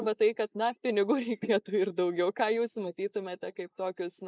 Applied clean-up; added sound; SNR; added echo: neural mask model Resemble Enhance denoiser.